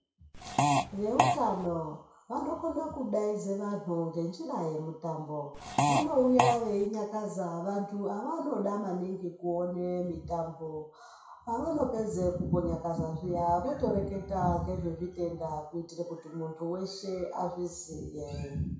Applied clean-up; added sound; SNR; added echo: none; Fart; -3 dB; reverberation time 0.6 s.